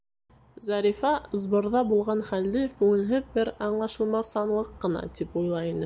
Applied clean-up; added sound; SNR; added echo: none; none; none; none.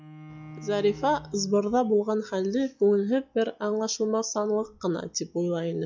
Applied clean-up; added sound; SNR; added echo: classical method log-MMSE.